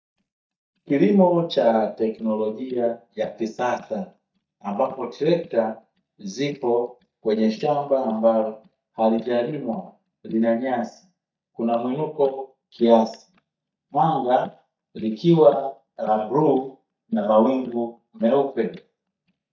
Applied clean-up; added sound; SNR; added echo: neural mask model DeepFilterNet 3.